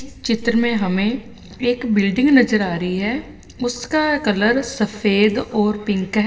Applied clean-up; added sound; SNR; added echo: none; none; none; reverberation time 1.7 s.